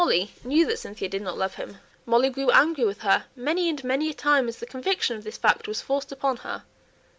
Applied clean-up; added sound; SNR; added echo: none; none; none; none.